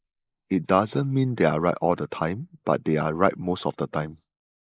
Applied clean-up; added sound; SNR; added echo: neural mask model Resemble Enhance denoiser.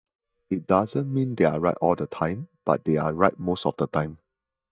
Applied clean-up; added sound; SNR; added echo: neural mask model DeepFilterNet 3.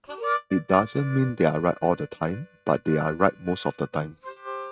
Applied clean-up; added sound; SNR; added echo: neural mask model RNNoise.